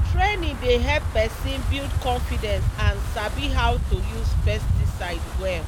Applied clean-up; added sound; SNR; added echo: none; Wind; -4 dB; none.